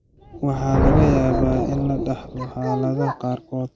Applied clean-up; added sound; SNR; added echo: none; Thunder; 2 dB; none.